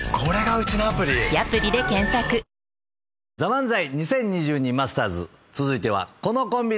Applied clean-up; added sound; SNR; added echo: none; none; none; none.